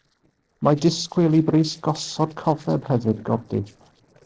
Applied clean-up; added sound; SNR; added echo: neural separator model SepFormer DNS4.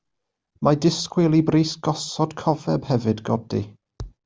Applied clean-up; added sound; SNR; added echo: none; none; none; none.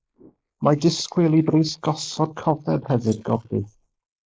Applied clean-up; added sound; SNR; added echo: neural mask model Resemble Enhance denoiser.